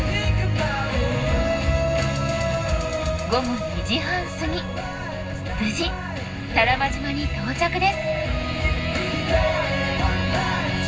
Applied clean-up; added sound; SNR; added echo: none; Bicycle; 16 dB; reverberation time 0.4 s.